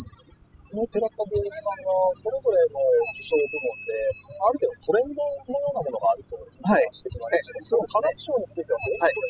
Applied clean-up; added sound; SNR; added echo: classical method spectral subtraction.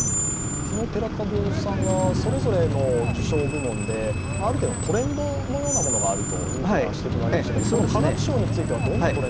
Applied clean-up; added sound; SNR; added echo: none; Screech; -2 dB; none.